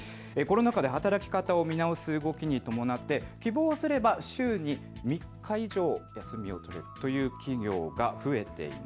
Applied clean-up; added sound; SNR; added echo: none; none; none; none.